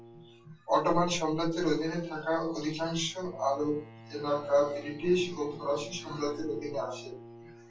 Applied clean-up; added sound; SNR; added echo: none; Bowed string instrument; 19 dB; reverberation time 0.2 s.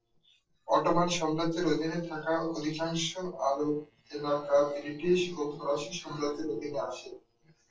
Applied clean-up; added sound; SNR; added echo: neural separator model SepFormer DNS4.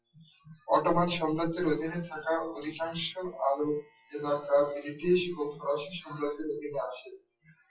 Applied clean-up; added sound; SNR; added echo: classical method WPE with log-MMSE.